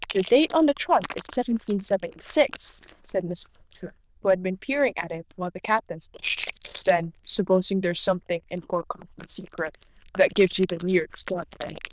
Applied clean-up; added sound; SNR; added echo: neural diffusion model UNIVERSE++.